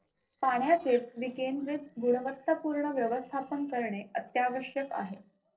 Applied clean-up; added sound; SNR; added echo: neural separator model SepFormer DNS4.